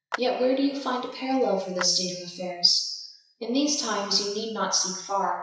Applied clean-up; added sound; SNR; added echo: classical method WPE with log-MMSE.